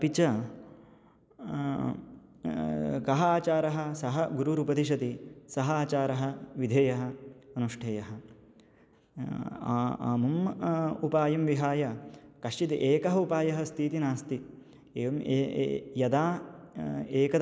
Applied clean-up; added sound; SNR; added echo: none; none; none; none.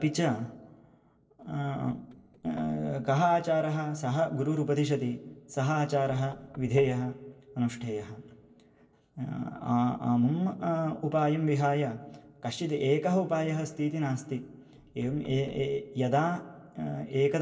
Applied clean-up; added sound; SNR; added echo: neural separator model SepFormer DNS4.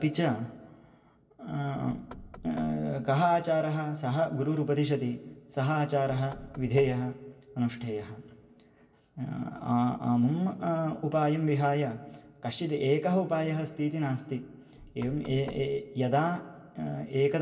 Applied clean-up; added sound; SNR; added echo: none; Knock / Wood; 19 dB; reverberation time 0.2 s.